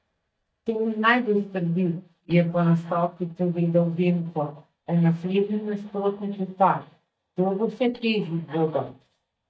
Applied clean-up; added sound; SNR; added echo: neural mask model DeepFilterNet 3.